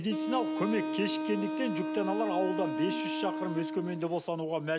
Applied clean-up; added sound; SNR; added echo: none; Wind instrument, woodwind instrument; 2 dB; none.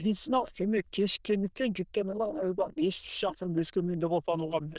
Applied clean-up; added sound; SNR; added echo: neural diffusion model UNIVERSE++.